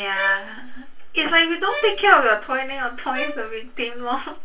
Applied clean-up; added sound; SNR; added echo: none; Bowed string instrument; 14 dB; reverberation time 0.1 s.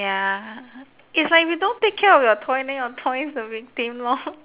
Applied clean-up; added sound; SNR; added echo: none; none; none; none.